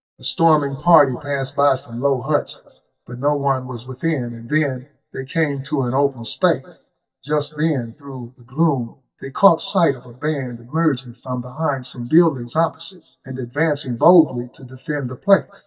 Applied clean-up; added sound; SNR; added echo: neural mask model DeepFilterNet 3.